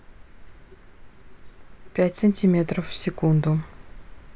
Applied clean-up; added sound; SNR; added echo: none; none; none; none.